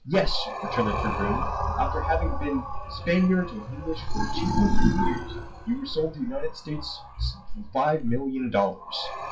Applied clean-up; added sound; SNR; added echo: classical method WPE with log-MMSE.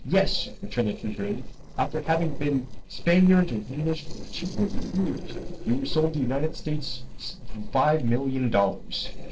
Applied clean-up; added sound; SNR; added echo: neural separator model SepFormer DNS4.